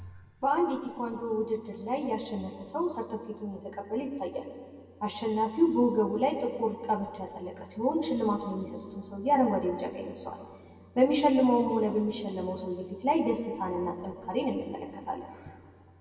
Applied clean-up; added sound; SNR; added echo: none; none; none; reverberation time 2.2 s.